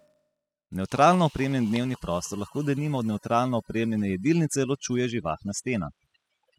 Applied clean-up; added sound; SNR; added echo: classical method spectral subtraction.